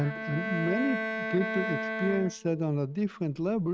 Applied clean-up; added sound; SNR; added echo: neural mask model RNNoise.